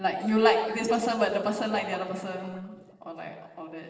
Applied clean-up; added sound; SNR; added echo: neural separator model SepFormer DNS4.